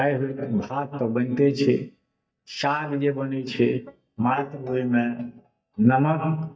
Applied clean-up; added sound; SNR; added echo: neural mask model DeepFilterNet 3.